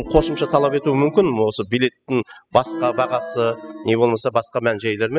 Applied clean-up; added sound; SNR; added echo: classical method spectral subtraction.